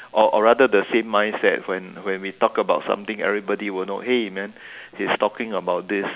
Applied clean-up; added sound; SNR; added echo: none; none; none; none.